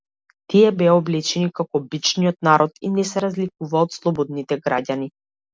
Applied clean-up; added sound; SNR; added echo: none; none; none; none.